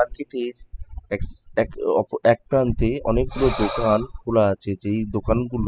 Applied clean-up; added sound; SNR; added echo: classical method spectral subtraction.